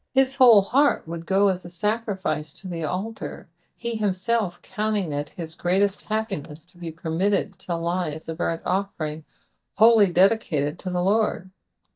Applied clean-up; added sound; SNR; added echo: neural mask model DeepFilterNet 3.